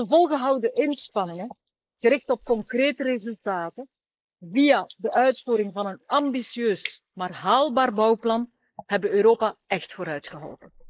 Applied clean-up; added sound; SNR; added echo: neural mask model Resemble Enhance denoiser.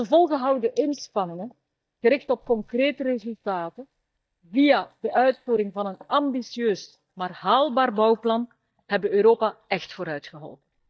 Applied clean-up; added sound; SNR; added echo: neural mask model DeepFilterNet 3.